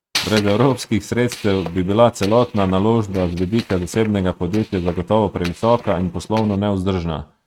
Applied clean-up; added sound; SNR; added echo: neural mask model RNNoise.